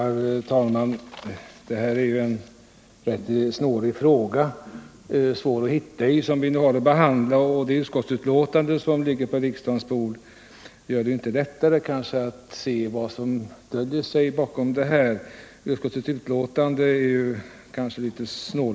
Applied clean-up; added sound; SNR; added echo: none; none; none; none.